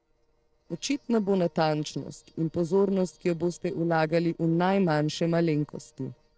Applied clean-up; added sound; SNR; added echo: neural separator model SepFormer DNS4.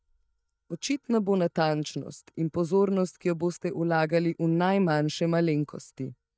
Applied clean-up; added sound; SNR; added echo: neural mask model DeepFilterNet 3.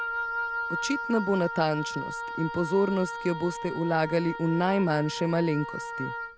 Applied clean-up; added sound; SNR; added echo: none; Wind instrument, woodwind instrument; 6 dB; none.